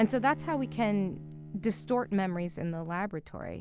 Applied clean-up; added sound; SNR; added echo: none; Bowed string instrument; 14 dB; none.